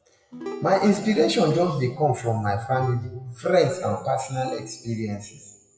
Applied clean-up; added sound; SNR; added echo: classical method WPE with log-MMSE.